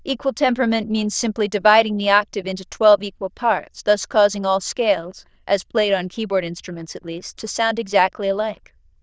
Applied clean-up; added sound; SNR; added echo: neural diffusion model UNIVERSE++.